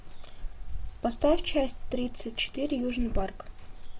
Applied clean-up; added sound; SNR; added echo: none; Dog; 1 dB; none.